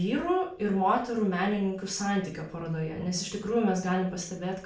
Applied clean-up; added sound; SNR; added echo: none; none; none; reverberation time 0.4 s.